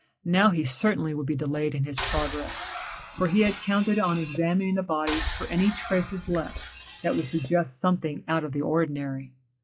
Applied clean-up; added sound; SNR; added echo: classical method log-MMSE.